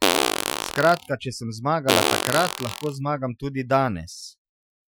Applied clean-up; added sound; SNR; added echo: classical method Wiener filter.